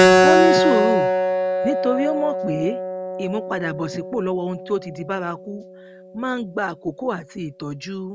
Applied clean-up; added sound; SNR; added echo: none; Keyboard (musical); -4 dB; none.